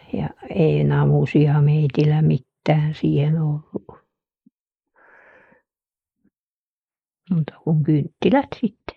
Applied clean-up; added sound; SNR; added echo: neural mask model Resemble Enhance denoiser.